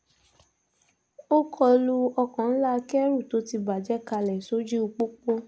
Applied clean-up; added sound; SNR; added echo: none; none; none; none.